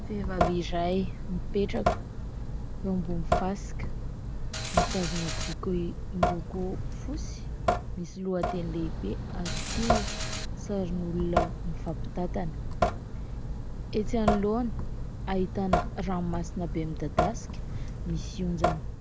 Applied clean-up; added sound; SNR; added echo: none; Drip / Sink (filling or washing) / Water tap, faucet + Mechanisms; -2 dB; none.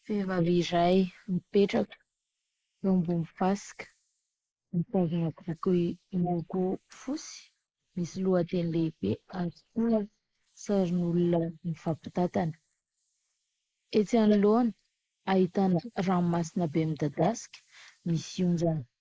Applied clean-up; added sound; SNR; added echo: neural mask model Resemble Enhance denoiser.